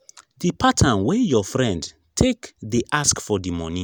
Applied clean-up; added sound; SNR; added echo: none; none; none; none.